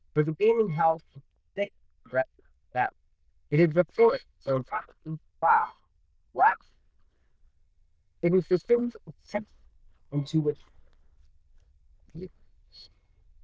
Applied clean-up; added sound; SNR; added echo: neural diffusion model UNIVERSE++.